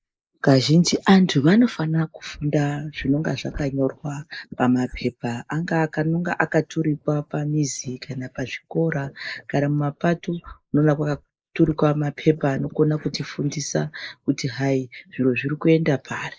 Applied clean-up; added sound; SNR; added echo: neural mask model Resemble Enhance denoiser.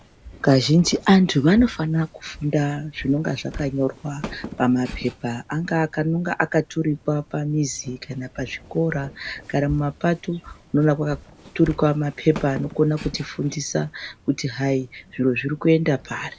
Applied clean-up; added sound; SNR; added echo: none; Walk, footsteps; 18 dB; none.